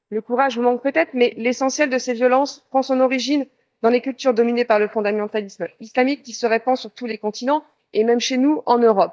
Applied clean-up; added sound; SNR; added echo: neural mask model DeepFilterNet 3.